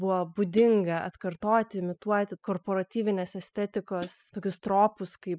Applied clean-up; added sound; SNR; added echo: classical method spectral subtraction.